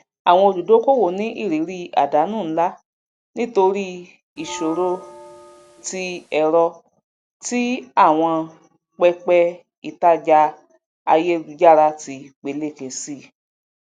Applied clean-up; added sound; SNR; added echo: none; Bell; 18 dB; none.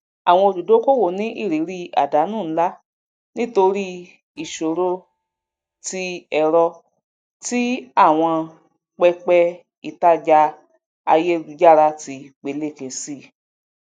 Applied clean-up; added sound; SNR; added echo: neural mask model DeepFilterNet 3.